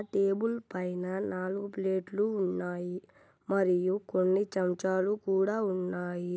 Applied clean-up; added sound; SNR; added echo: none; none; none; none.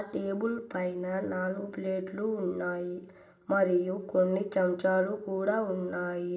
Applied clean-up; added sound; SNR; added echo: none; none; none; reverberation time 0.6 s.